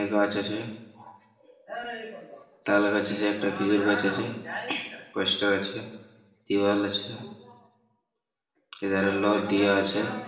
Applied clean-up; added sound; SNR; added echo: none; none; none; reverberation time 1.0 s.